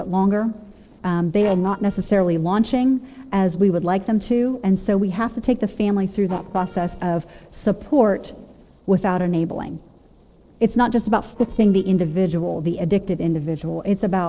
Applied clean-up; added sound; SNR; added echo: neural separator model SepFormer DNS4.